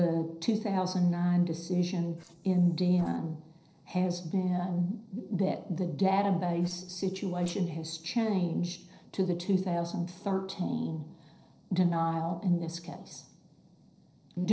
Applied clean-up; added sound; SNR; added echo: neural separator model SepFormer DNS4.